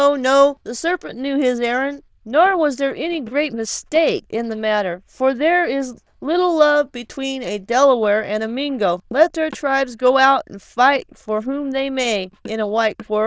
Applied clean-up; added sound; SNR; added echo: neural diffusion model UNIVERSE++.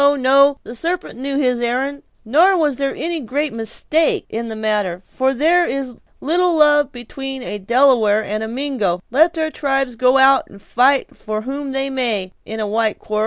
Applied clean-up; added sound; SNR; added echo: none; none; none; none.